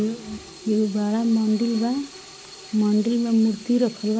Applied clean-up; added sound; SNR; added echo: none; Mechanisms + Sink (filling or washing) / Water tap, faucet; 19 dB; none.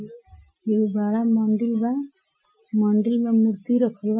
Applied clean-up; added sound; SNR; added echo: classical method Wiener filter.